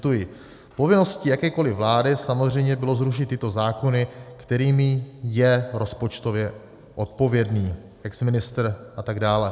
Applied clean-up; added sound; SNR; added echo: none; none; none; none.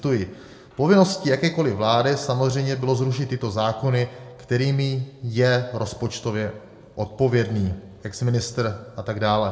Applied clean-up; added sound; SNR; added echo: none; none; none; reverberation time 0.5 s.